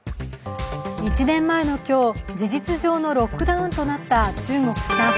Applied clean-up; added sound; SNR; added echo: none; Marimba, xylophone; 6 dB; none.